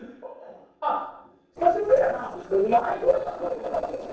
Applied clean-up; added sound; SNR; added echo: neural separator model SepFormer DNS4.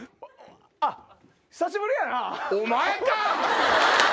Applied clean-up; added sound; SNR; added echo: none; none; none; none.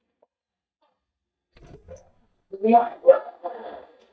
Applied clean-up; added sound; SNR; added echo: neural mask model DeepFilterNet 3.